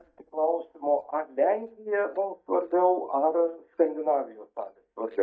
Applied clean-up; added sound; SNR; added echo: neural mask model DeepFilterNet 3.